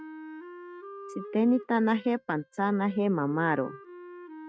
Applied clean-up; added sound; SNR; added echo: neural mask model RNNoise.